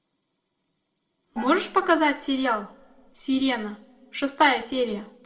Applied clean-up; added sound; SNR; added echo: neural separator model SepFormer DNS4.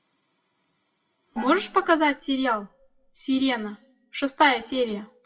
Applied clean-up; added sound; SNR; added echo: classical method WPE with log-MMSE.